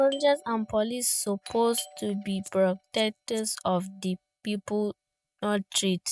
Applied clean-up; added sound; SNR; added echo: neural mask model RNNoise.